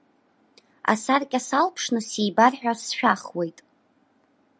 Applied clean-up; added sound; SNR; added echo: none; none; none; none.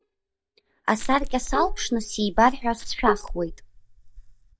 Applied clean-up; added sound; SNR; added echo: neural mask model DeepFilterNet 3.